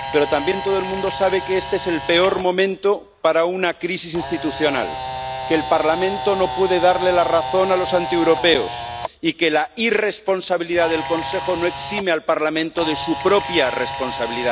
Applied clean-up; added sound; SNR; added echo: none; Camera; 9 dB; none.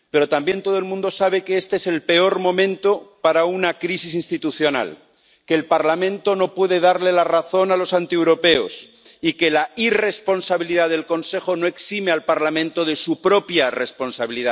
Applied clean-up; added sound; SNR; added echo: none; none; none; none.